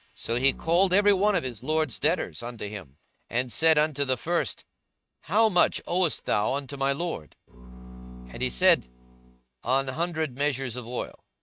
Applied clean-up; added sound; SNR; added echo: neural mask model RNNoise.